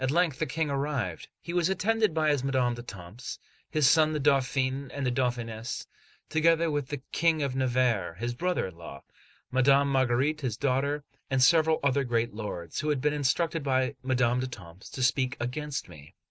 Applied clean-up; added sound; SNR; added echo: none; none; none; none.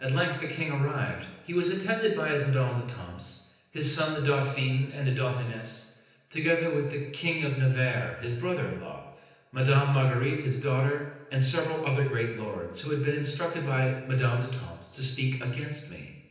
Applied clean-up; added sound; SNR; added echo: none; none; none; reverberation time 0.9 s.